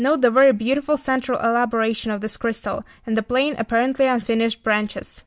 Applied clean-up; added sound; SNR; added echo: none; none; none; none.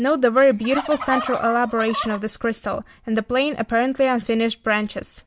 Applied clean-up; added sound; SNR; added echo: none; Fowl; 9 dB; none.